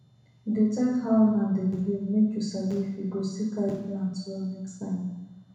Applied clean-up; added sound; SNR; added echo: none; none; none; reverberation time 1.0 s.